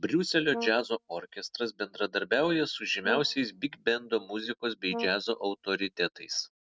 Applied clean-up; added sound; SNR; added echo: neural mask model RNNoise.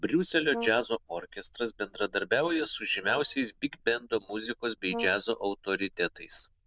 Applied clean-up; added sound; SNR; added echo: neural diffusion model UNIVERSE++.